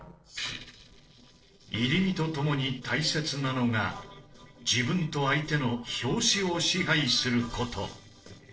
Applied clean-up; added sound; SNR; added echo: neural separator model SepFormer DNS4.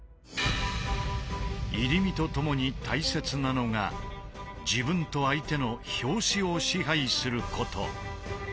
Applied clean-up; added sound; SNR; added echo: none; none; none; none.